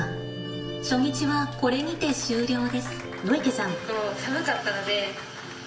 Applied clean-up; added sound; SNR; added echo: none; Applause; 16 dB; reverberation time 0.7 s.